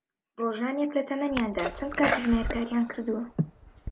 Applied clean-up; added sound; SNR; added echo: none; Sneeze; 5 dB; none.